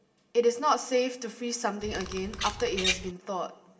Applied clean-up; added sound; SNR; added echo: none; Bird vocalization, bird call, bird song; 4 dB; reverberation time 2.2 s.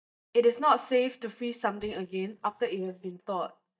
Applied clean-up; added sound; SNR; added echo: neural mask model DeepFilterNet 3.